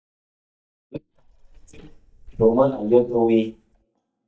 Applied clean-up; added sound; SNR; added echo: neural mask model DeepFilterNet 3.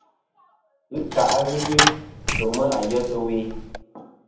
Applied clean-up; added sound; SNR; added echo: none; Coin (dropping); 1 dB; reverberation time 0.8 s.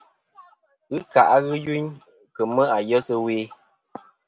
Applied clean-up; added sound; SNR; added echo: none; none; none; none.